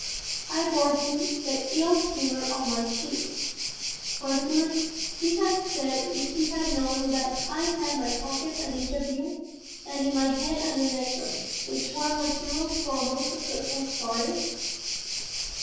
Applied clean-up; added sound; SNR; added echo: none; Waves, surf; 3 dB; reverberation time 1.3 s.